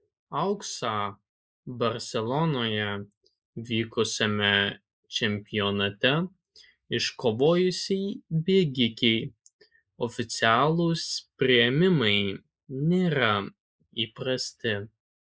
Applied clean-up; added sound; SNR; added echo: neural mask model Resemble Enhance denoiser.